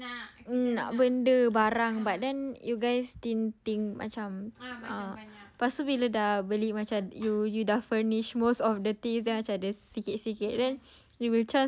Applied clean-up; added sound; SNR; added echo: none; none; none; none.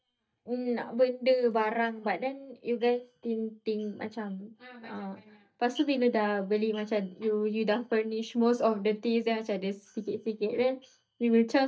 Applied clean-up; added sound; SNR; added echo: neural mask model DeepFilterNet 3.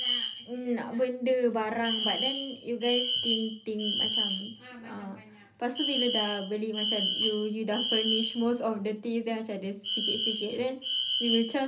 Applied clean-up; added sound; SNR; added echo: none; Alarm; 2 dB; reverberation time 0.3 s.